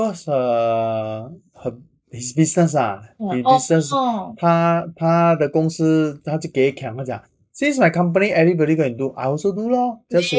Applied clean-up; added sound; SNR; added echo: neural mask model Resemble Enhance denoiser.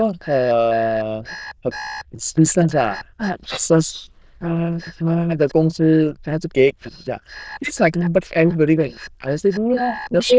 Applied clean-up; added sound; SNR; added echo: neural diffusion model UNIVERSE++.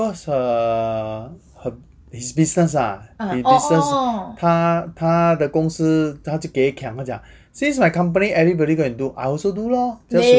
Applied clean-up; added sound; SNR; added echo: none; none; none; none.